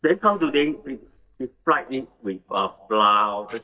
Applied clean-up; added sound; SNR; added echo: neural mask model DeepFilterNet 3.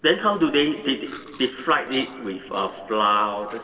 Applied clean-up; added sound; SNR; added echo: neural separator model SepFormer DNS4.